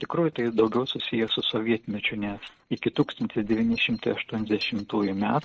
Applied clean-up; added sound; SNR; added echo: neural mask model RNNoise.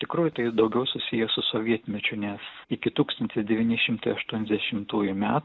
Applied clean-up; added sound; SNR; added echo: none; none; none; none.